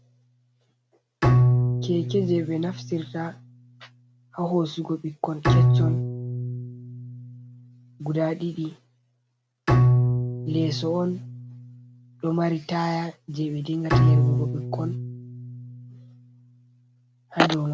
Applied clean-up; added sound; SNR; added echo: none; Bowed string instrument; -4 dB; none.